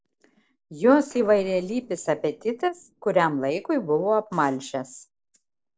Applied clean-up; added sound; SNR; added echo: neural separator model SepFormer DNS4.